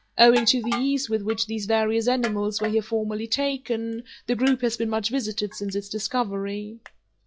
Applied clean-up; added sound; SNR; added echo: classical method log-MMSE.